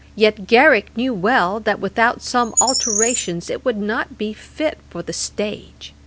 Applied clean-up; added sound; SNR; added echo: none; Bird; 3 dB; none.